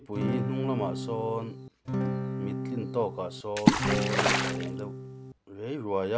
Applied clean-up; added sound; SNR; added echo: none; Acoustic guitar / Strum + Water / Splash, splatter; -4 dB; none.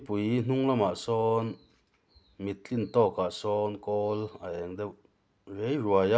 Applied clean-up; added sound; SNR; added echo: none; none; none; none.